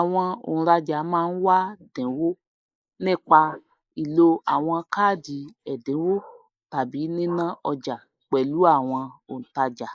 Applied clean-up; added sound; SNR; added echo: neural mask model Resemble Enhance denoiser.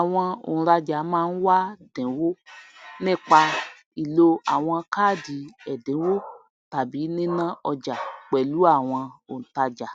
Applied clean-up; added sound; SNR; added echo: none; none; none; none.